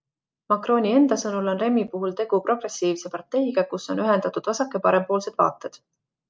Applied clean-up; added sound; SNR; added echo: none; none; none; none.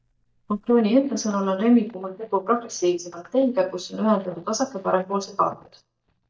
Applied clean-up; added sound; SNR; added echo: neural mask model DeepFilterNet 3.